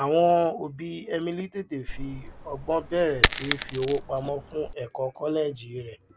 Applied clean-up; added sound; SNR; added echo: none; Coin (dropping); 3 dB; none.